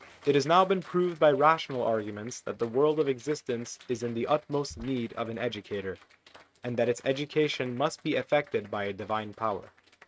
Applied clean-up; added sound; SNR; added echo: neural mask model RNNoise.